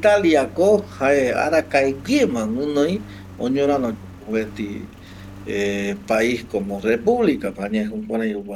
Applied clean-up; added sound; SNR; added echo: none; Engine; 18 dB; none.